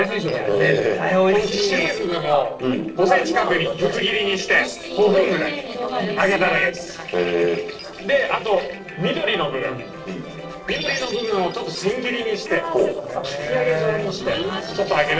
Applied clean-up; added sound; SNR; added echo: neural separator model SepFormer DNS4.